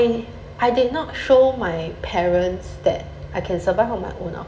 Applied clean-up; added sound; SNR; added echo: none; none; none; reverberation time 0.9 s.